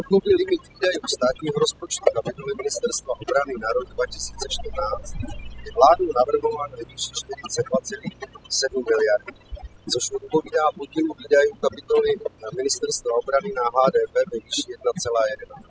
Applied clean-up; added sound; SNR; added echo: classical method spectral subtraction.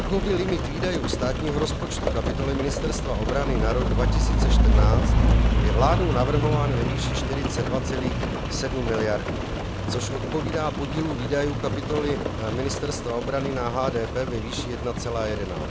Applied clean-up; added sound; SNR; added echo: none; Rain; -4 dB; none.